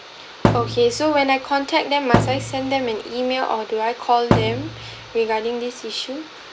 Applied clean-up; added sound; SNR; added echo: none; Thump, thud; 2 dB; none.